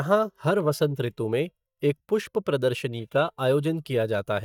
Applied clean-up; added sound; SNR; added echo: neural mask model DeepFilterNet 3.